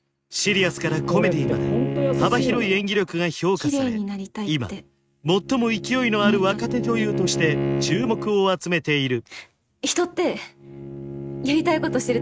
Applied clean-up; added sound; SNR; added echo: neural mask model RNNoise.